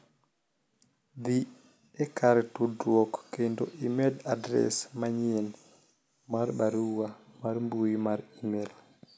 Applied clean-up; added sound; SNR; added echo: none; none; none; none.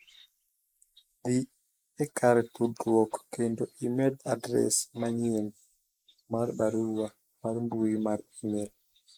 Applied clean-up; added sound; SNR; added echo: neural mask model Resemble Enhance denoiser.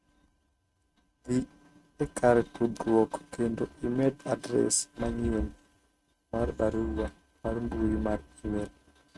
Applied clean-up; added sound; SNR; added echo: neural mask model RNNoise.